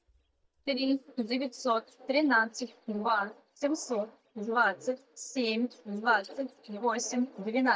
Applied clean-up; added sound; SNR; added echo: neural mask model DeepFilterNet 3.